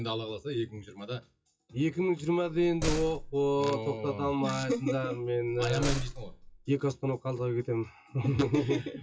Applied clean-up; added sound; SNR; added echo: classical method WPE with log-MMSE.